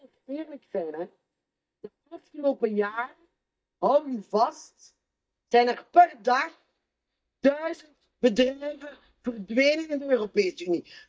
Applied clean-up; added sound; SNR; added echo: neural mask model DeepFilterNet 3.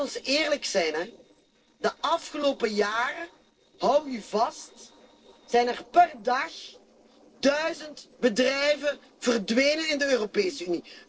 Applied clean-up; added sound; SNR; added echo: neural separator model SepFormer DNS4.